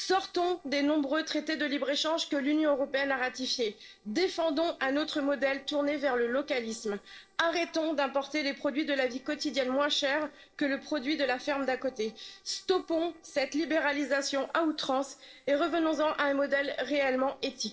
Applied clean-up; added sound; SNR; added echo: neural separator model SepFormer DNS4.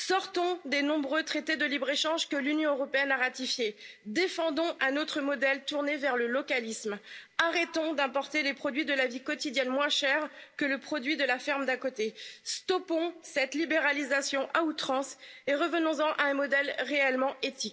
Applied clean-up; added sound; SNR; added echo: none; none; none; none.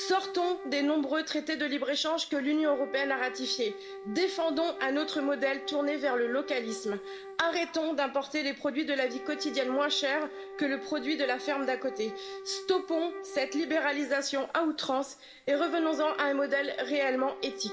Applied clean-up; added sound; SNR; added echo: none; Wind instrument, woodwind instrument; 12 dB; reverberation time 0.5 s.